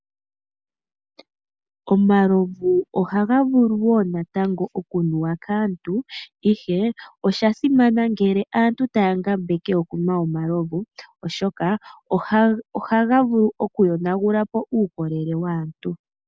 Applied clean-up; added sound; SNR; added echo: none; none; none; none.